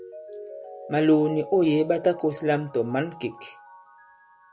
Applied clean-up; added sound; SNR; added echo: none; Mallet percussion; 16 dB; none.